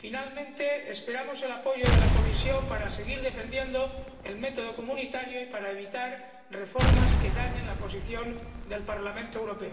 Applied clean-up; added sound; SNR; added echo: none; Explosion; -4 dB; reverberation time 1.3 s.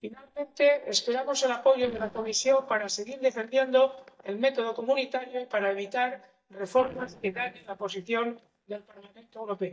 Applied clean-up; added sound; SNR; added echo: neural mask model DeepFilterNet 3.